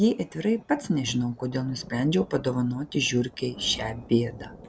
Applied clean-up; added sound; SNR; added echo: none; Thunder; 19 dB; none.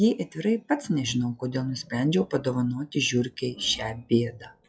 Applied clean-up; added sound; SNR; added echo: classical method log-MMSE.